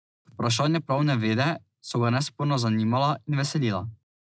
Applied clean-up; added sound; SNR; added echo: none; none; none; none.